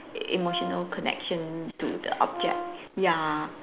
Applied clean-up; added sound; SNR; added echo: none; Brass instrument; 7 dB; none.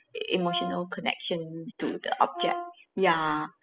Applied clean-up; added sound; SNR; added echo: classical method spectral subtraction.